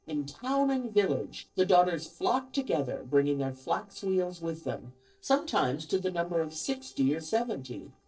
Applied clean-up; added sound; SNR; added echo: neural separator model SepFormer DNS4.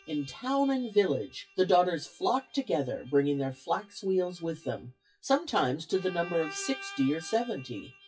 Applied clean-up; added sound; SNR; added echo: classical method WPE with log-MMSE.